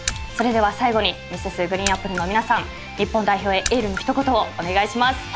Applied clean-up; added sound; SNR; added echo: none; Raindrop / Splash, splatter; 13 dB; none.